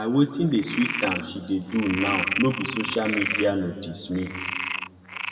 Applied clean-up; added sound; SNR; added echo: none; Frog; 6 dB; reverberation time 1.8 s.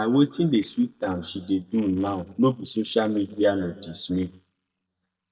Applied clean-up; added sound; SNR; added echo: neural mask model DeepFilterNet 3.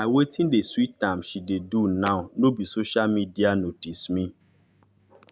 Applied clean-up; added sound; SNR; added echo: none; none; none; none.